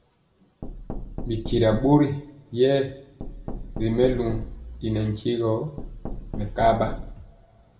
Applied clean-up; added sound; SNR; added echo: none; Knock; 9 dB; reverberation time 1.2 s.